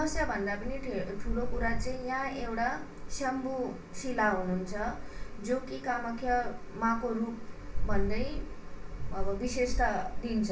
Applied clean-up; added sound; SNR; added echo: none; none; none; reverberation time 0.3 s.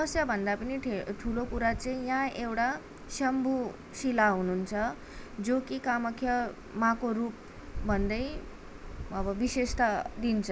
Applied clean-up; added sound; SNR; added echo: none; none; none; none.